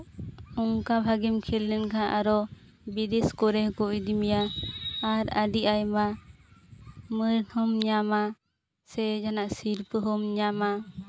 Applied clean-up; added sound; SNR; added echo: none; none; none; none.